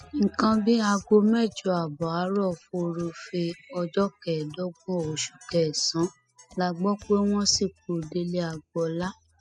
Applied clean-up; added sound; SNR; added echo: classical method spectral subtraction.